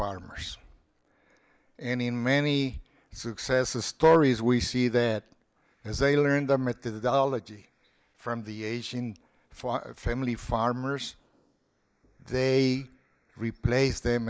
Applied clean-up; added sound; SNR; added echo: neural mask model Resemble Enhance denoiser.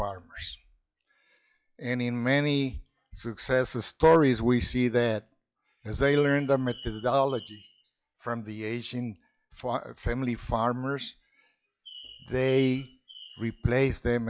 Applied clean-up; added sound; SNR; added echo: classical method log-MMSE.